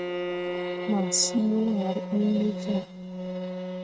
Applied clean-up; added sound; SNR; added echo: neural mask model RNNoise.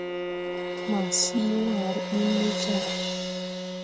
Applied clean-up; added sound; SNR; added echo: none; Crash cymbal + Bowed string instrument; 2 dB; none.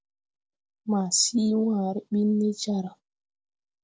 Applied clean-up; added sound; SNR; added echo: none; none; none; none.